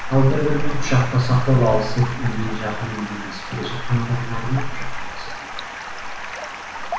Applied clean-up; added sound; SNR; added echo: none; Stream; 12 dB; reverberation time 0.9 s.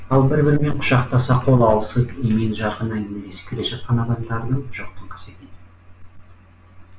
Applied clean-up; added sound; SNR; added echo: none; none; none; none.